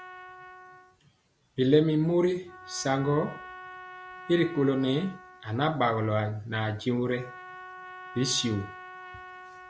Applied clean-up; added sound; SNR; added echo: none; Trumpet; 17 dB; none.